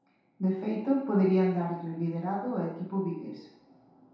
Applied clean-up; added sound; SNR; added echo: none; none; none; reverberation time 0.8 s.